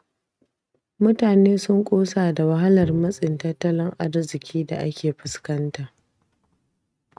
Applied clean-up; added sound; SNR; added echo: neural mask model RNNoise.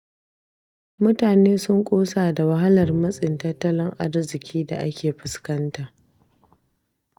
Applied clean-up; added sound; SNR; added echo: neural mask model DeepFilterNet 3.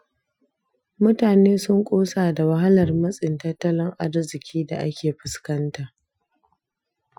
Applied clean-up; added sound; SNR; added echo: classical method Wiener filter.